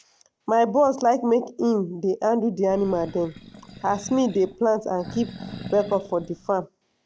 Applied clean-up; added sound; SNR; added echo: none; Animal; 16 dB; none.